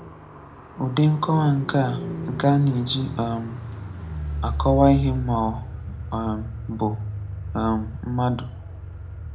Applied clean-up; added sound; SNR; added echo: none; Car; 7 dB; reverberation time 0.2 s.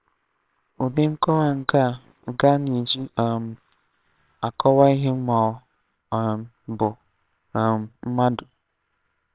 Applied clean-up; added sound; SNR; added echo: neural separator model SepFormer WHAMR!.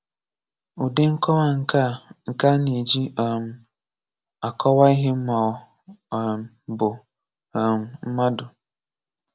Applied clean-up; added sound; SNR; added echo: none; none; none; none.